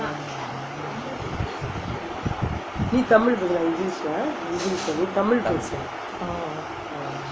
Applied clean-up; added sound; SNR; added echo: none; none; none; none.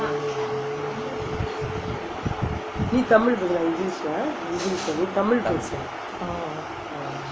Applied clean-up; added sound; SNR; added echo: none; Chink, clink; 10 dB; none.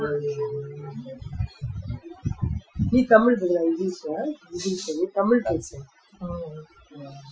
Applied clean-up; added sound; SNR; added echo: classical method Wiener filter.